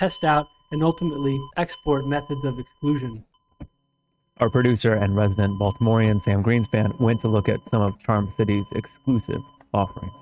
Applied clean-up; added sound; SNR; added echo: neural mask model RNNoise.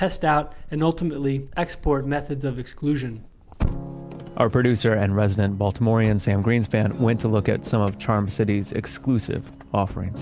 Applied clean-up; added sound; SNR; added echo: none; none; none; none.